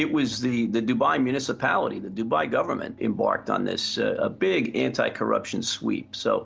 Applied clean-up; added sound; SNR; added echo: none; none; none; none.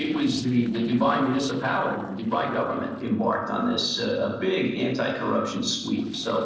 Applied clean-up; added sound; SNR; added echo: neural separator model SepFormer DNS4.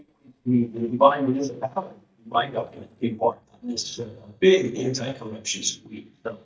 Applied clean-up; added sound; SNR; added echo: neural mask model DeepFilterNet 3.